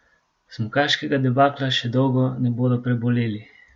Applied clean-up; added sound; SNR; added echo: none; none; none; none.